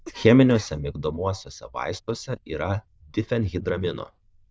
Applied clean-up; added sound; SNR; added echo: neural diffusion model UNIVERSE++.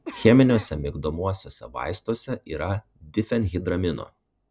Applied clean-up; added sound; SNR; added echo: none; Cough; 16 dB; none.